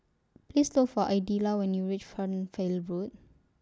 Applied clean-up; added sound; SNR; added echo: none; none; none; none.